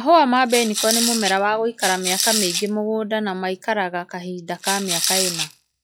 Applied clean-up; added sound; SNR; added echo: classical method log-MMSE.